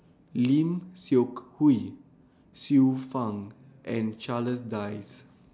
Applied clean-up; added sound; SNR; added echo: none; none; none; none.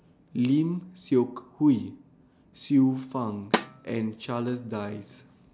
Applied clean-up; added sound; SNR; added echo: none; Snare drum; 6 dB; none.